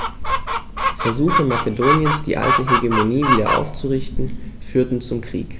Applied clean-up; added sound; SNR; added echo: none; Chicken, rooster; 2 dB; none.